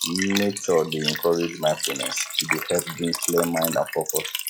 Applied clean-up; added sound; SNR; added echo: classical method log-MMSE.